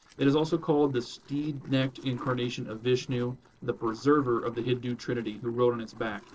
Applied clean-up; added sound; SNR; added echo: neural separator model SepFormer DNS4.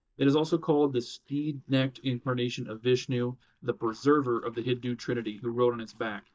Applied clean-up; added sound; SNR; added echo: neural mask model DeepFilterNet 3.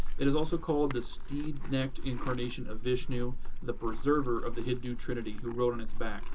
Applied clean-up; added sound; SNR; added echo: none; Livestock, farm animals, working animals; -3 dB; reverberation time 0.2 s.